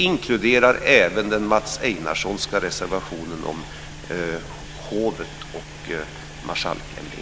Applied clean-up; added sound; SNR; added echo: none; Train; 19 dB; none.